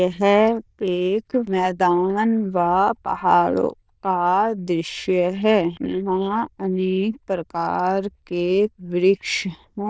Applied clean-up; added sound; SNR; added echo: neural diffusion model UNIVERSE++.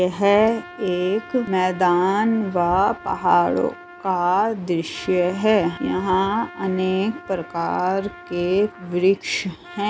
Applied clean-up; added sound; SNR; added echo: none; Trumpet; 19 dB; none.